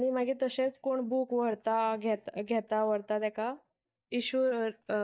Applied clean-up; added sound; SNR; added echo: neural mask model DeepFilterNet 3.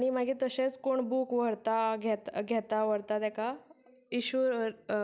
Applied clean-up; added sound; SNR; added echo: none; none; none; none.